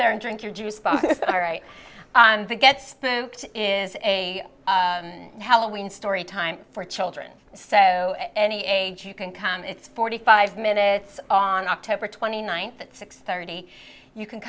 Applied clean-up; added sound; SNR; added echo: none; none; none; none.